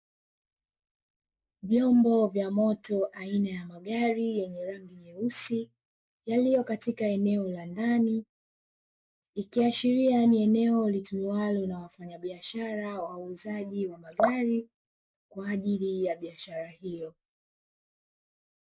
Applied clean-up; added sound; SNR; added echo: neural mask model Resemble Enhance denoiser.